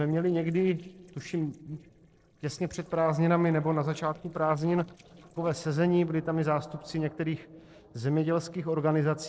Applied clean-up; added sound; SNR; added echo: neural separator model SepFormer DNS4.